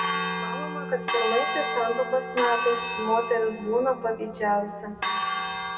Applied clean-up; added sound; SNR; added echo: none; Church bell; 2 dB; reverberation time 1.2 s.